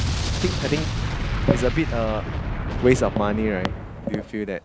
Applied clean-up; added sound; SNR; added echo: none; Explosion; 2 dB; none.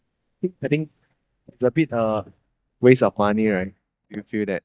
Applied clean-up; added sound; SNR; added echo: neural mask model DeepFilterNet 3.